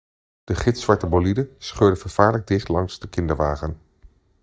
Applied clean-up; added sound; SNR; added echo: neural mask model DeepFilterNet 3.